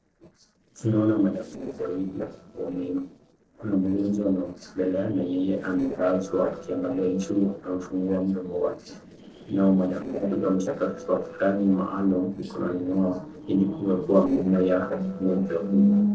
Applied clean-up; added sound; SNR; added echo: neural separator model SepFormer DNS4.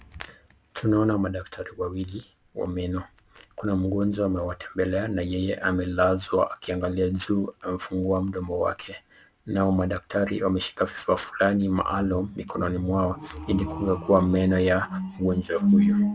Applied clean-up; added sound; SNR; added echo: none; none; none; none.